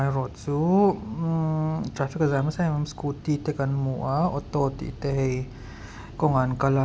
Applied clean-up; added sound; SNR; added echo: none; none; none; none.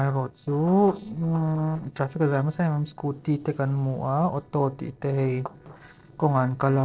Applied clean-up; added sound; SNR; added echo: neural separator model SepFormer DNS4.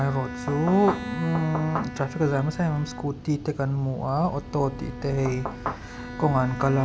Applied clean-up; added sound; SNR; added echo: none; Bowed string instrument + Knock / Wood; 10 dB; none.